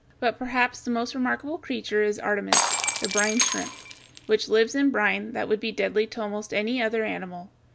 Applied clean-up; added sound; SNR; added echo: none; Shatter; 1 dB; none.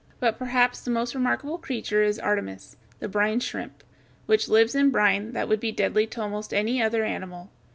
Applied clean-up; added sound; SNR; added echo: none; none; none; none.